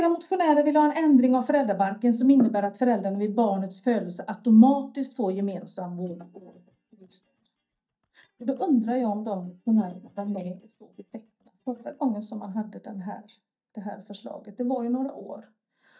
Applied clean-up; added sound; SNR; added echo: neural mask model DeepFilterNet 3.